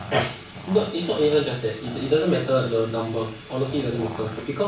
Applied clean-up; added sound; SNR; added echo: none; Growling; 16 dB; reverberation time 0.3 s.